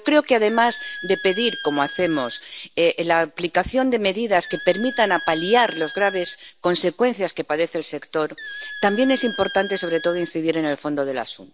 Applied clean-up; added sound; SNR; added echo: none; Squeak; 14 dB; none.